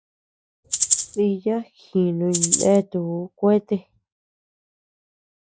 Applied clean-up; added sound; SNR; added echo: neural mask model Resemble Enhance denoiser.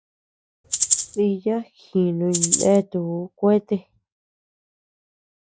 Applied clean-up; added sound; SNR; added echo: none; Rattle (instrument); -2 dB; none.